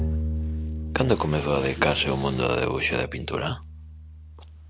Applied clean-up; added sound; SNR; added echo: none; Bowed string instrument; 6 dB; none.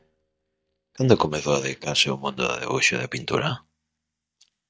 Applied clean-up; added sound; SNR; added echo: neural mask model DeepFilterNet 3.